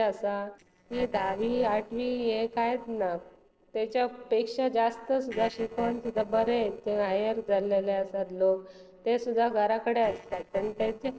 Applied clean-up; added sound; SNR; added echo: neural separator model SepFormer DNS4.